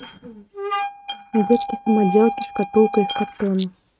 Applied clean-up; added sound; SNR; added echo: neural mask model RNNoise.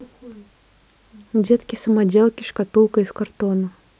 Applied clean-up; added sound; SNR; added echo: none; none; none; none.